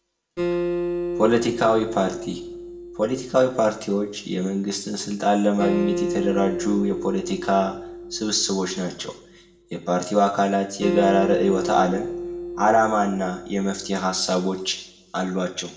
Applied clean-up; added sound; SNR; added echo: none; Acoustic guitar; 7 dB; reverberation time 0.6 s.